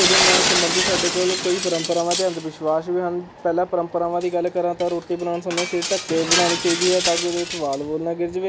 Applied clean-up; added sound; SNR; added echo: none; Shatter; 2 dB; none.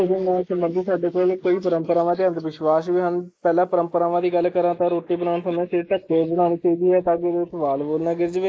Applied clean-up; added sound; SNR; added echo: neural mask model Resemble Enhance denoiser.